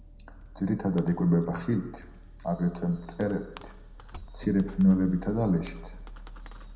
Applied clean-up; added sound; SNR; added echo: none; Fireworks; 16 dB; reverberation time 0.8 s.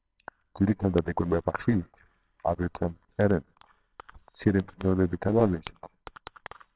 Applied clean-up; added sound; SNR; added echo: neural separator model SepFormer WHAMR!.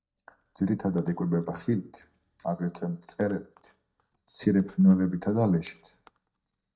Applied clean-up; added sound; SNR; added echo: neural mask model DeepFilterNet 3.